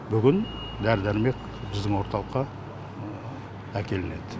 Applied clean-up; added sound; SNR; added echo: none; Bowed string instrument; 15 dB; none.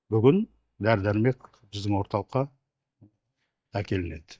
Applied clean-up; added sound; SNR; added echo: neural mask model DeepFilterNet 3.